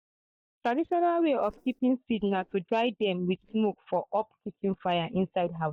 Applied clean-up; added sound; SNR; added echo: neural mask model DeepFilterNet 3.